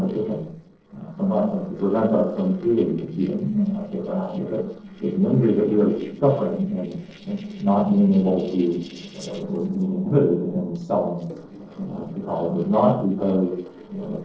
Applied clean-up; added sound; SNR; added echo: neural separator model SepFormer DNS4.